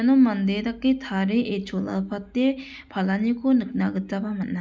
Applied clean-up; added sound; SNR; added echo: none; none; none; none.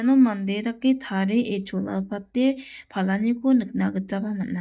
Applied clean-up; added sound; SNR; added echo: neural mask model DeepFilterNet 3.